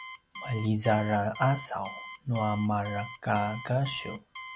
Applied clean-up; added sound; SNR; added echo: none; Alarm; 12 dB; none.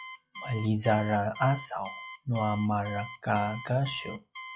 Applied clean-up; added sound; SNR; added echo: classical method log-MMSE.